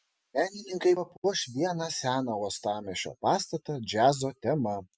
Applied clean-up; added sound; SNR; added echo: none; none; none; none.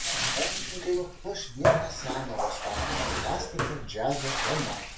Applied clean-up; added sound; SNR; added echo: none; Bathtub (filling or washing); -4 dB; reverberation time 0.3 s.